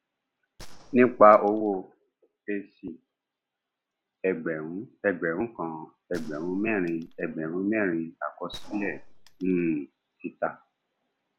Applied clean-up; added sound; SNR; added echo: none; Gunshot, gunfire; 16 dB; none.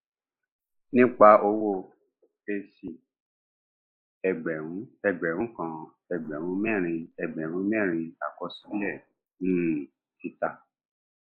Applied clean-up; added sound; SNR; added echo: neural mask model Resemble Enhance denoiser.